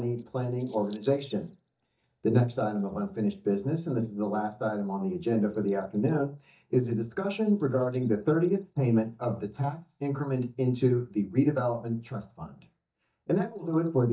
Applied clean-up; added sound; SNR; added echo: neural mask model DeepFilterNet 3.